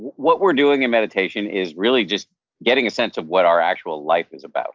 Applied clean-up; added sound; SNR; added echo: none; none; none; none.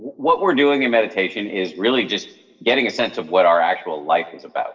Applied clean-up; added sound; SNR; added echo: none; none; none; reverberation time 0.7 s.